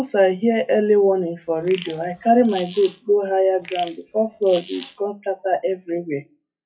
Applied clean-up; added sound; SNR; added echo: classical method WPE with log-MMSE.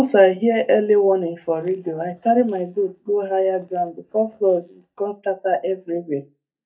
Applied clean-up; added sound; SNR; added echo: neural mask model DeepFilterNet 3.